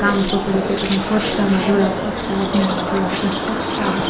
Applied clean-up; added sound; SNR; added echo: none; Bird; 2 dB; reverberation time 0.9 s.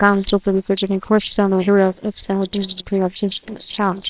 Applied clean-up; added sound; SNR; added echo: neural separator model SepFormer WHAMR!.